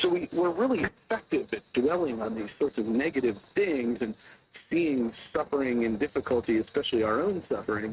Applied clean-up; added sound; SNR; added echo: neural mask model RNNoise.